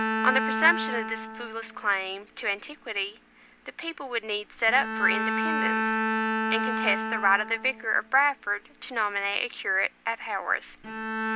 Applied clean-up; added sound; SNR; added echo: none; Bowed string instrument; 3 dB; none.